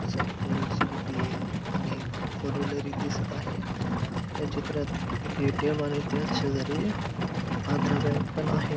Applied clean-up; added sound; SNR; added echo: none; Livestock, farm animals, working animals; -4 dB; none.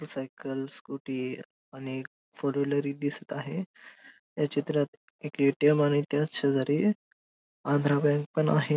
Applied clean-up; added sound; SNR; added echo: none; none; none; none.